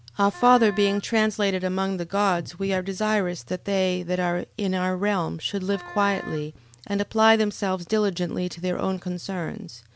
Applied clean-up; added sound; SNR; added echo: none; Wind instrument, woodwind instrument; 17 dB; none.